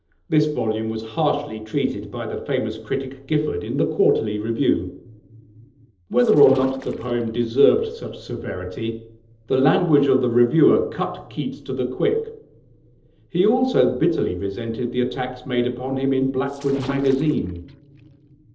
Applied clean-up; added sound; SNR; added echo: neural separator model SepFormer DNS4.